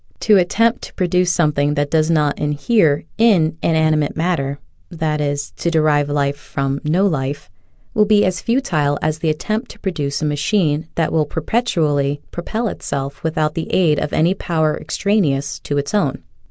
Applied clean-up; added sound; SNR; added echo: none; none; none; none.